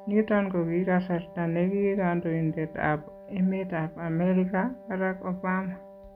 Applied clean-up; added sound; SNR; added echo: none; Wind instrument, woodwind instrument; 19 dB; none.